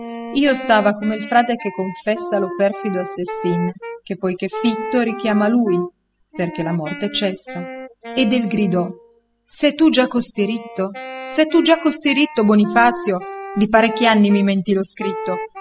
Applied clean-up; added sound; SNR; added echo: classical method spectral subtraction.